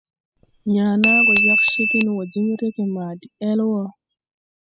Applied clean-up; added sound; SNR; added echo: classical method spectral subtraction.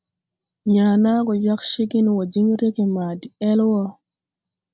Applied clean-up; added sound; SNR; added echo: none; none; none; none.